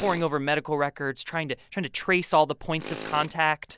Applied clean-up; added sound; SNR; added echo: none; Tools; 17 dB; none.